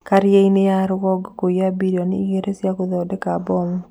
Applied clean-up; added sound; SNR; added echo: none; none; none; none.